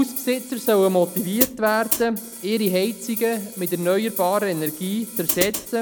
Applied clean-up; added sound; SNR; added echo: none; Hi-hat; 8 dB; none.